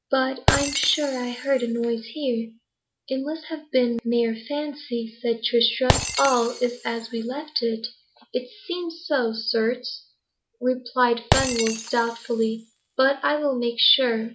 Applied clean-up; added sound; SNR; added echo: none; Shatter; 8 dB; none.